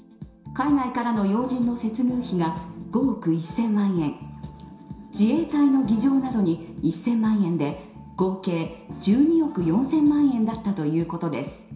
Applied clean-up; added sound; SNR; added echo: none; none; none; reverberation time 0.7 s.